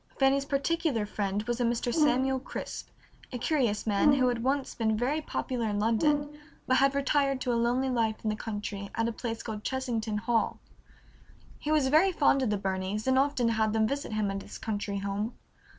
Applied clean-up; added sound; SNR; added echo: none; Brass instrument; 2 dB; none.